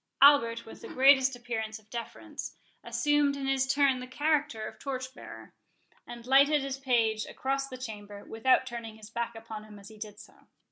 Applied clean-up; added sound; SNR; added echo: none; none; none; none.